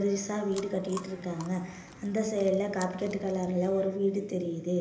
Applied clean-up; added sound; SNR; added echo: none; Chewing, mastication; 19 dB; reverberation time 0.8 s.